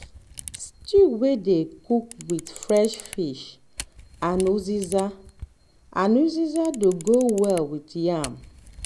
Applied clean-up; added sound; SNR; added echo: none; Camera; 17 dB; none.